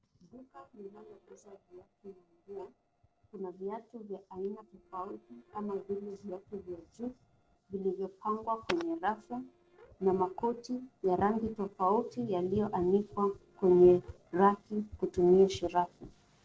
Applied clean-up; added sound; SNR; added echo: neural separator model SepFormer DNS4.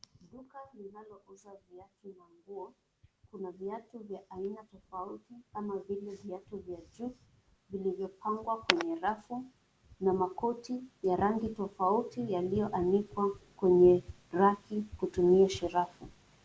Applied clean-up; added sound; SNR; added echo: none; none; none; none.